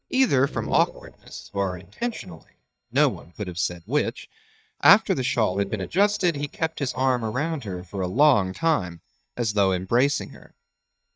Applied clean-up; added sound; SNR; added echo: neural mask model DeepFilterNet 3.